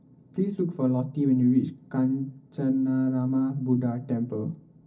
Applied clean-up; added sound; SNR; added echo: none; none; none; reverberation time 0.4 s.